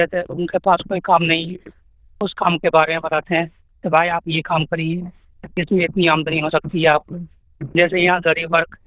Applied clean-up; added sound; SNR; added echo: neural diffusion model UNIVERSE++.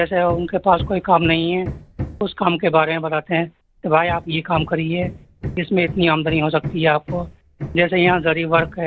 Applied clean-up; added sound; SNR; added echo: none; Hammer; 13 dB; none.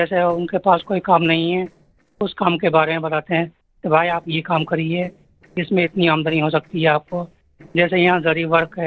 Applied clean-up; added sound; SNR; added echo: neural separator model SepFormer DNS4.